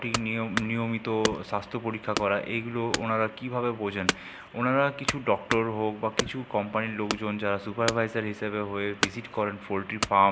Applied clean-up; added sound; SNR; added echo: none; Wood / Domestic sounds, home sounds; 7 dB; none.